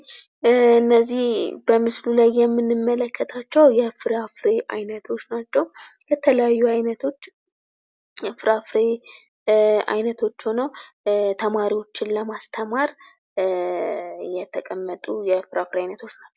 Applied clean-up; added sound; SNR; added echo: none; none; none; none.